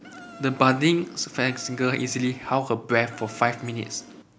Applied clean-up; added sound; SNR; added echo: none; Insect; 18 dB; none.